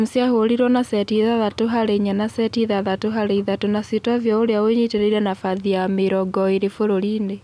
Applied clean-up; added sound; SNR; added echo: none; none; none; none.